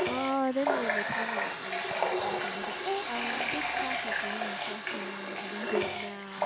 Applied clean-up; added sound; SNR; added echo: none; Water tap, faucet; -4 dB; none.